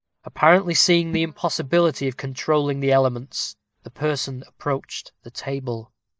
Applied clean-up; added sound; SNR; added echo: neural mask model DeepFilterNet 3.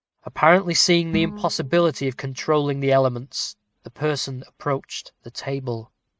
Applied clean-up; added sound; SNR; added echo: neural mask model RNNoise.